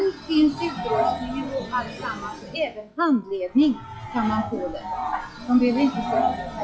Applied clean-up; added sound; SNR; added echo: classical method log-MMSE.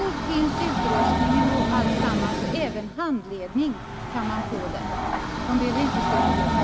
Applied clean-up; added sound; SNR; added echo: none; Train; -3 dB; none.